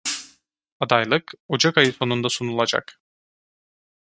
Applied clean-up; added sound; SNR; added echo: neural mask model RNNoise.